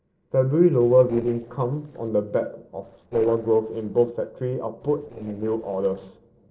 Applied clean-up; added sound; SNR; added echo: neural separator model SepFormer DNS4.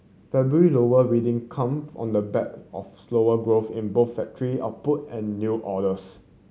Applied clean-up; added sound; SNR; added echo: none; none; none; none.